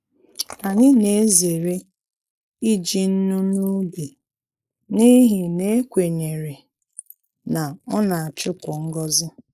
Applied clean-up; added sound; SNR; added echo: neural mask model Resemble Enhance denoiser.